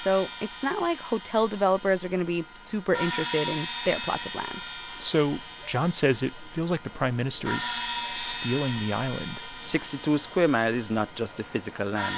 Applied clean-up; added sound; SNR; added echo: none; Crash cymbal; 9 dB; none.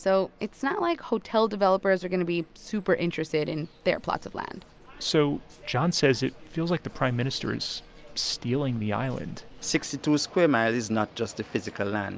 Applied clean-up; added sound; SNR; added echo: none; none; none; none.